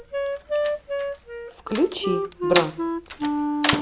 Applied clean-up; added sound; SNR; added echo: none; Wind instrument, woodwind instrument + Slam; -3 dB; none.